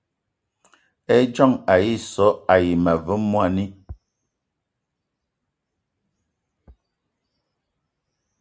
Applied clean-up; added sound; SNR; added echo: none; none; none; none.